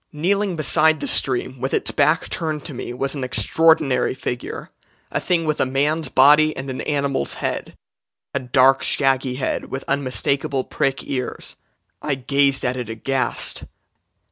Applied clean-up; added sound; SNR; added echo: none; none; none; none.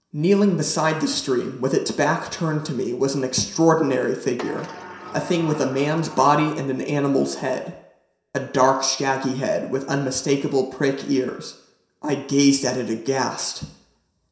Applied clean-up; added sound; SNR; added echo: none; Sliding door; 16 dB; reverberation time 0.7 s.